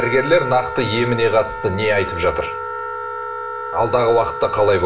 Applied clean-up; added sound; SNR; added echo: none; Wind instrument, woodwind instrument; 8 dB; reverberation time 0.4 s.